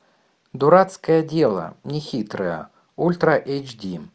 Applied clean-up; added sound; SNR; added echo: none; none; none; none.